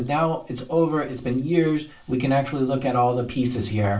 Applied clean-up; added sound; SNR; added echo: none; none; none; reverberation time 0.2 s.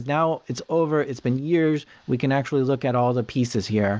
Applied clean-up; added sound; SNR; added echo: none; none; none; none.